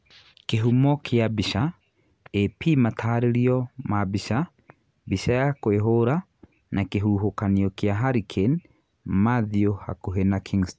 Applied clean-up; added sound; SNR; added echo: none; none; none; none.